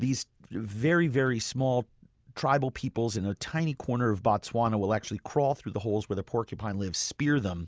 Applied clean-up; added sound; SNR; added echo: none; none; none; none.